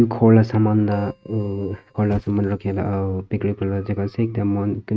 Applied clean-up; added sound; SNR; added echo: neural mask model RNNoise.